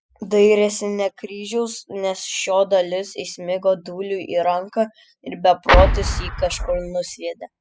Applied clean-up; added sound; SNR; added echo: classical method spectral subtraction.